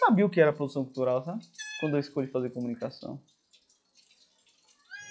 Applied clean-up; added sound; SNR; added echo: classical method log-MMSE.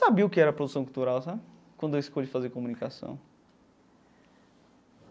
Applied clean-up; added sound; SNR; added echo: none; none; none; none.